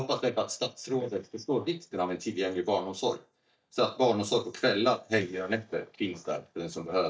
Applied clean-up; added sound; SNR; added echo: neural mask model DeepFilterNet 3.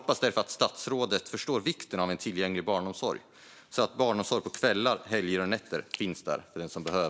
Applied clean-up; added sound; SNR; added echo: none; none; none; none.